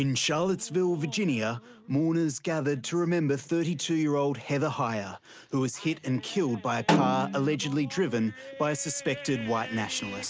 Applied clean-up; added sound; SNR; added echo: none; Snare drum; 3 dB; none.